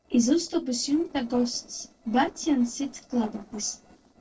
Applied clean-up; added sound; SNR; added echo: neural separator model SepFormer DNS4.